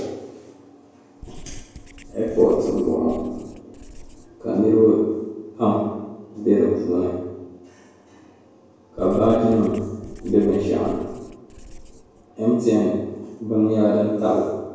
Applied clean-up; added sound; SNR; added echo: none; Writing; 18 dB; reverberation time 1.0 s.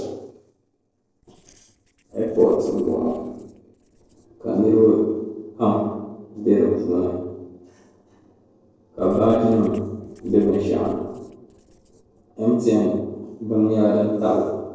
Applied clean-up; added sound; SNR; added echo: neural separator model SepFormer DNS4.